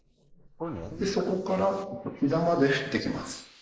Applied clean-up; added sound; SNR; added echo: neural mask model Resemble Enhance denoiser.